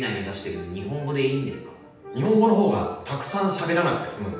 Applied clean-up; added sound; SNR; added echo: none; none; none; reverberation time 0.9 s.